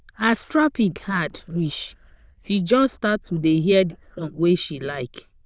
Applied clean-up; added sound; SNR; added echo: neural diffusion model UNIVERSE++.